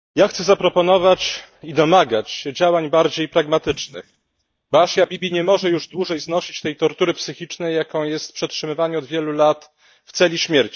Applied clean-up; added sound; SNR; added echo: neural mask model DeepFilterNet 3.